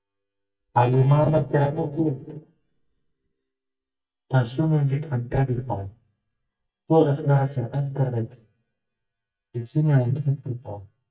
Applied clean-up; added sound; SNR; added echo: neural mask model DeepFilterNet 3.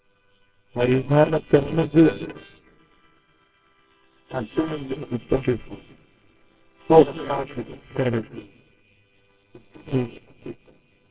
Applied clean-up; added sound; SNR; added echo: neural separator model SepFormer WHAMR!.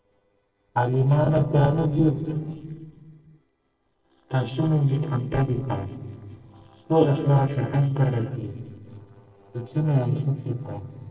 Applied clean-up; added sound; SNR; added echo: neural separator model SepFormer DNS4.